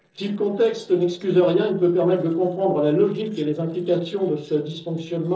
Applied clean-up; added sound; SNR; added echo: neural separator model SepFormer DNS4.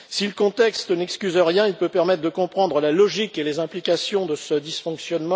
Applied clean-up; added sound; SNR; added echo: none; none; none; none.